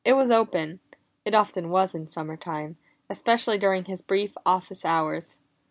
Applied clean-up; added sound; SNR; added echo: none; none; none; none.